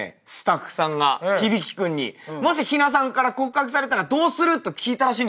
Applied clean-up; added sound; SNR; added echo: none; none; none; none.